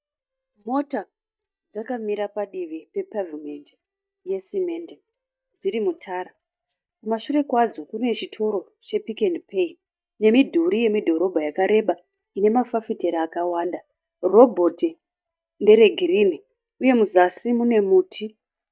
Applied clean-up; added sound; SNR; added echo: neural mask model DeepFilterNet 3.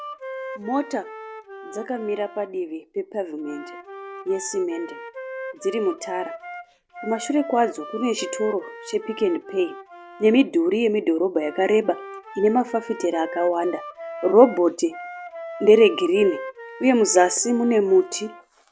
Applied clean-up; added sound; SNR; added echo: none; Wind instrument, woodwind instrument; 15 dB; none.